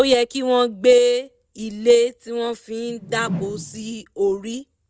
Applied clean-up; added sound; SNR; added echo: none; Whoosh, swoosh, swish; 11 dB; none.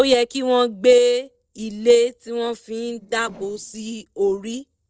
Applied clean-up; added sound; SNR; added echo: neural separator model SepFormer DNS4.